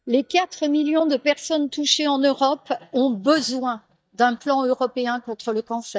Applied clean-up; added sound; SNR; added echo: neural mask model DeepFilterNet 3.